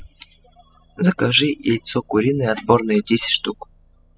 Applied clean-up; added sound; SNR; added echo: classical method spectral subtraction.